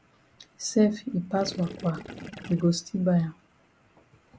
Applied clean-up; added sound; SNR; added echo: none; Gurgling / Liquid; 14 dB; none.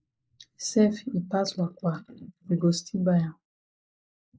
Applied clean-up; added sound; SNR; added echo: neural mask model Resemble Enhance denoiser.